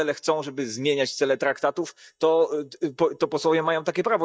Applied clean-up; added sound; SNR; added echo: neural mask model DeepFilterNet 3.